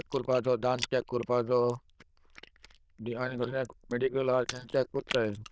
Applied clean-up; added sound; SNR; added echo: neural diffusion model UNIVERSE++.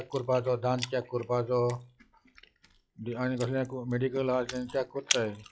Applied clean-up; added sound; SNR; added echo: classical method log-MMSE.